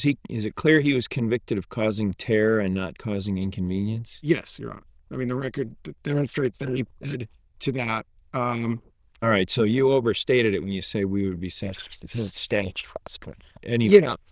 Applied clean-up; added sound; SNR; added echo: neural diffusion model UNIVERSE++.